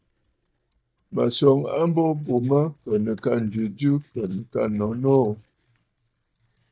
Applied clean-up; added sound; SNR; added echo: neural mask model DeepFilterNet 3.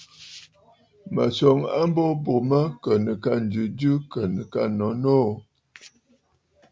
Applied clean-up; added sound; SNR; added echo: none; none; none; none.